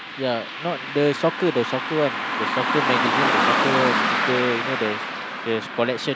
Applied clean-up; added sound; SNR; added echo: none; Car passing by; -1 dB; none.